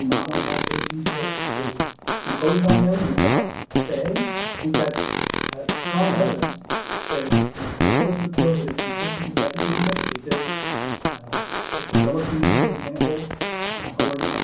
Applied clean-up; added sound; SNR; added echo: none; Fart; -3 dB; reverberation time 0.6 s.